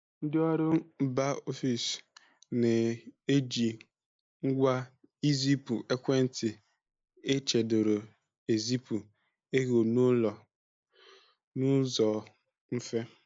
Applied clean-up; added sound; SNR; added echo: neural mask model Resemble Enhance denoiser.